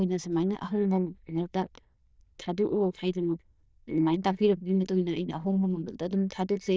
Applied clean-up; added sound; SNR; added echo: neural diffusion model UNIVERSE++.